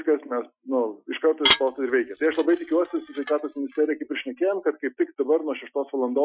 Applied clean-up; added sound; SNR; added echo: classical method Wiener filter.